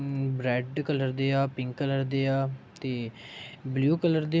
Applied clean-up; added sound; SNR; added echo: none; none; none; none.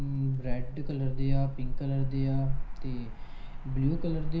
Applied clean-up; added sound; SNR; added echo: none; Motor vehicle (road); -2 dB; reverberation time 0.5 s.